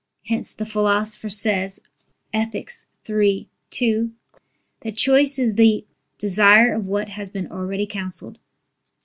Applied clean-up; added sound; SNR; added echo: none; none; none; none.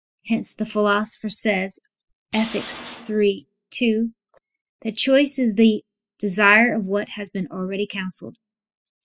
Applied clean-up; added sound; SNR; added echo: classical method spectral subtraction.